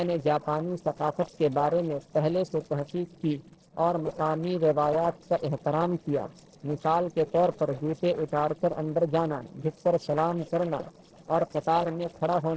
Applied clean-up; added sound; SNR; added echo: neural separator model SepFormer DNS4.